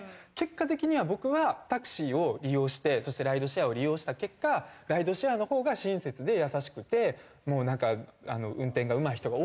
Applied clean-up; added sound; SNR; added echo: neural mask model Resemble Enhance denoiser.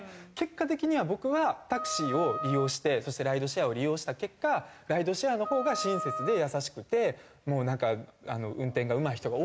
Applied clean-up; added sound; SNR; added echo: none; Wind instrument, woodwind instrument; 8 dB; none.